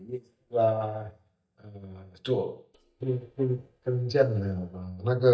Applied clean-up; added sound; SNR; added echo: neural mask model DeepFilterNet 3.